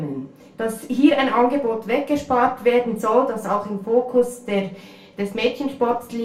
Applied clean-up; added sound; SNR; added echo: none; none; none; reverberation time 0.3 s.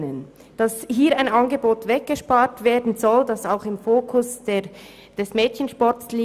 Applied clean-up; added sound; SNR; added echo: none; none; none; none.